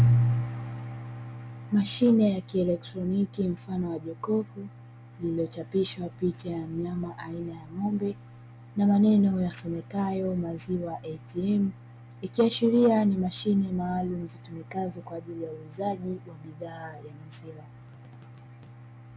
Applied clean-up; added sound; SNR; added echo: none; none; none; none.